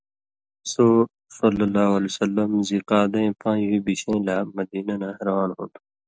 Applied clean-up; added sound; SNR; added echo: none; none; none; none.